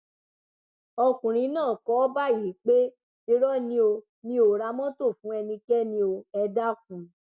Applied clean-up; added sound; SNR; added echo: none; none; none; none.